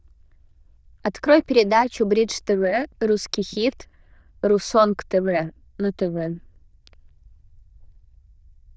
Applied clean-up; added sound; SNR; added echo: neural diffusion model UNIVERSE++.